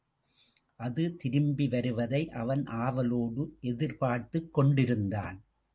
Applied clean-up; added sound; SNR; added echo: none; none; none; none.